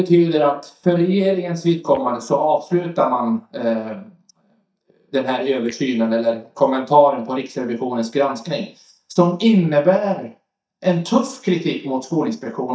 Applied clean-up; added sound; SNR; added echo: neural mask model DeepFilterNet 3.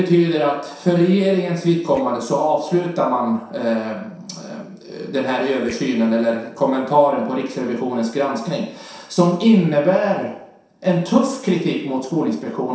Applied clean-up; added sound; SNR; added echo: neural separator model SepFormer DNS4.